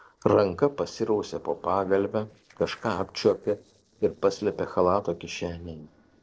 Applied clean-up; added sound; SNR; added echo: neural separator model SepFormer DNS4.